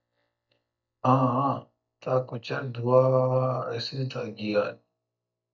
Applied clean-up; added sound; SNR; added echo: neural mask model DeepFilterNet 3.